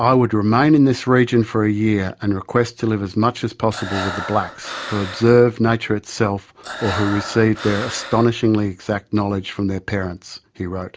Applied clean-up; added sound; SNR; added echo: none; Breathing; 11 dB; none.